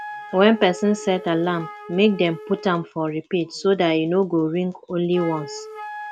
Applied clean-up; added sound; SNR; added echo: none; Wind instrument, woodwind instrument; 16 dB; none.